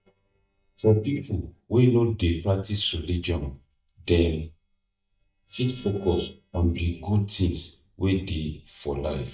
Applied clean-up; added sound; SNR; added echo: neural mask model DeepFilterNet 3.